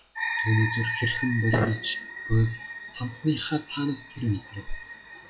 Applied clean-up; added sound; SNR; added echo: classical method log-MMSE.